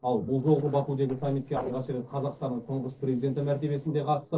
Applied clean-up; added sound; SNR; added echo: neural separator model SepFormer DNS4.